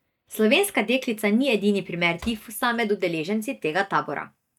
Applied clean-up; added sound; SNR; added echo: neural mask model DeepFilterNet 3.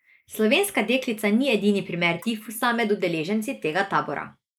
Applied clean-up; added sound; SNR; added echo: neural mask model Resemble Enhance denoiser.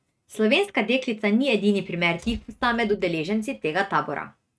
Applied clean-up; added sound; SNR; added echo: neural mask model RNNoise.